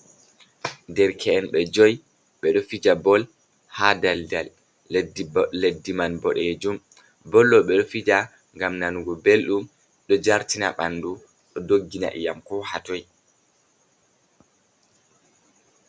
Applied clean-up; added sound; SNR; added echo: none; none; none; none.